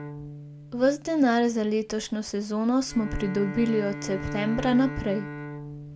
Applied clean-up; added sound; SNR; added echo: none; Bowed string instrument; 11 dB; none.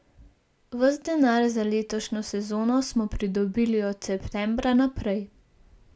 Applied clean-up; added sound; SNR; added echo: none; none; none; none.